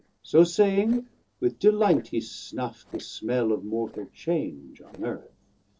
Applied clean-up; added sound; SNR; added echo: neural separator model SepFormer DNS4.